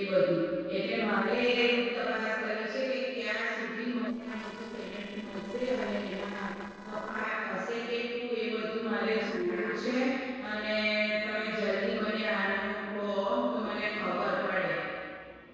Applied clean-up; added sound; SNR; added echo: neural separator model SepFormer DNS4.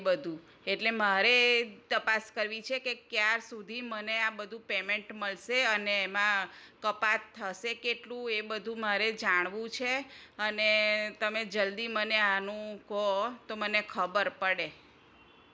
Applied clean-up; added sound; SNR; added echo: none; none; none; none.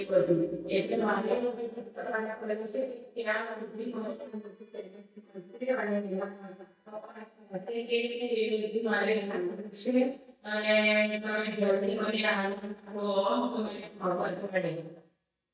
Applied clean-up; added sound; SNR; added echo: neural mask model DeepFilterNet 3.